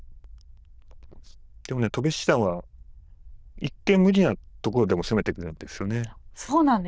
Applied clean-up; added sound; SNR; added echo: neural diffusion model UNIVERSE++.